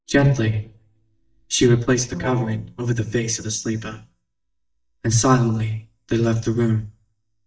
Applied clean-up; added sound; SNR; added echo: neural mask model DeepFilterNet 3.